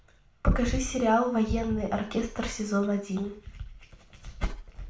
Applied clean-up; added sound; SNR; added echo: none; none; none; reverberation time 0.4 s.